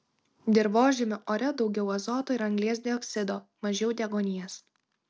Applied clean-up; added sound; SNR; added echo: none; none; none; none.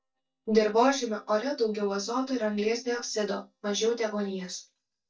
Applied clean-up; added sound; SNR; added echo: neural mask model DeepFilterNet 3.